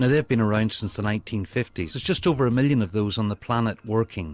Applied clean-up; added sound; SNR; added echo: none; none; none; none.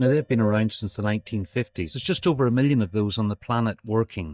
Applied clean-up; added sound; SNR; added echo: neural mask model DeepFilterNet 3.